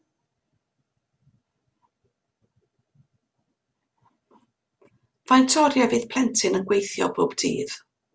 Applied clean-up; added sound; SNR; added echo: none; none; none; none.